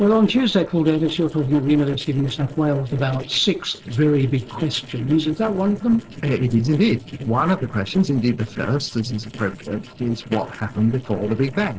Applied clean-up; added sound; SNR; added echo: neural separator model SepFormer DNS4.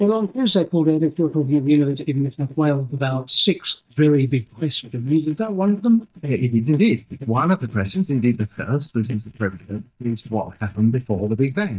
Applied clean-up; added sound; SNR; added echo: neural mask model DeepFilterNet 3.